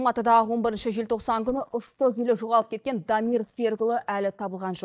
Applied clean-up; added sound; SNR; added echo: neural mask model DeepFilterNet 3.